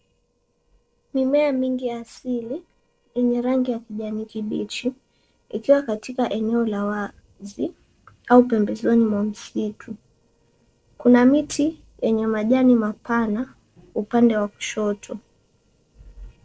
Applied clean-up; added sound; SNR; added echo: neural separator model SepFormer DNS4.